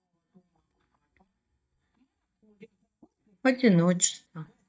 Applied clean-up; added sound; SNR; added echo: neural mask model DeepFilterNet 3.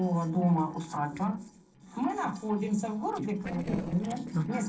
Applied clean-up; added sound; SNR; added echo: neural separator model SepFormer DNS4.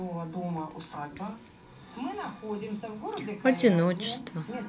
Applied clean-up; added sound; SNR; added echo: none; none; none; none.